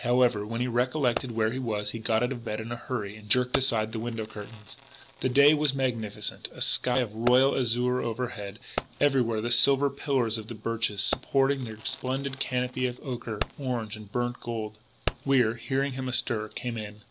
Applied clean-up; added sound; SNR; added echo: none; Fireworks; 14 dB; none.